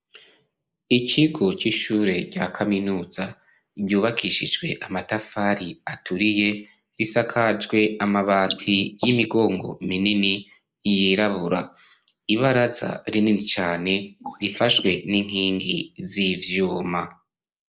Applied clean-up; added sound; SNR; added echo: neural mask model Resemble Enhance denoiser.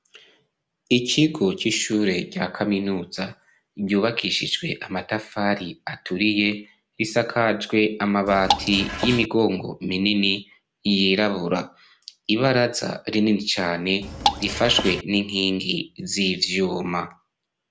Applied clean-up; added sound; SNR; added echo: none; Drip / Water; 3 dB; none.